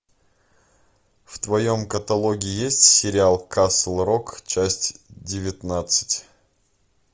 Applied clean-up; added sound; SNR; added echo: none; none; none; none.